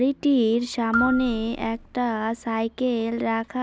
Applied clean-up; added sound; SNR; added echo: none; Marimba, xylophone; 9 dB; none.